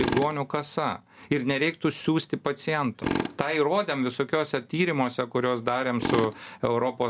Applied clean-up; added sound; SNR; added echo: none; Tools; 8 dB; none.